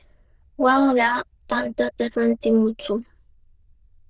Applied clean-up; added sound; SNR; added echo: neural diffusion model UNIVERSE++.